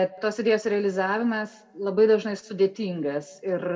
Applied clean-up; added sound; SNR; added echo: none; none; none; reverberation time 0.7 s.